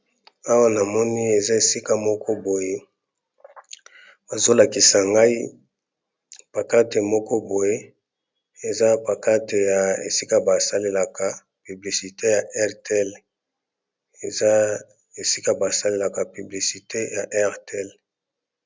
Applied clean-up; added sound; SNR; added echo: none; none; none; none.